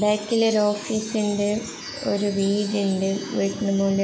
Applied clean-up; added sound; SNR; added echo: none; Chime; 15 dB; none.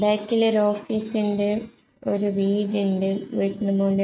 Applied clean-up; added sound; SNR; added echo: neural mask model RNNoise.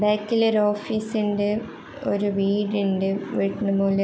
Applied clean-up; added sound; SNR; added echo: none; none; none; none.